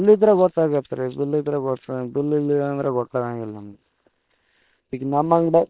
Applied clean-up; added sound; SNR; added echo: neural separator model SepFormer WHAM!.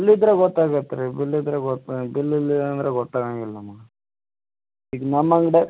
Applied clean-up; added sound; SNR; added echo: none; none; none; none.